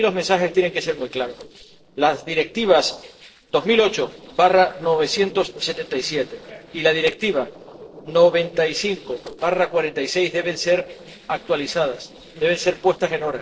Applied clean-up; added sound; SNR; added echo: neural separator model SepFormer DNS4.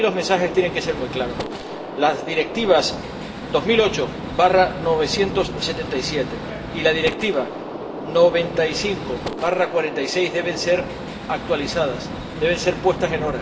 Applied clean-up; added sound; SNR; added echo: none; Gunshot, gunfire; 8 dB; reverberation time 1.8 s.